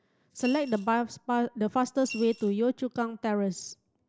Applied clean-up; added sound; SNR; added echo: none; Coin (dropping) / Glass; 17 dB; none.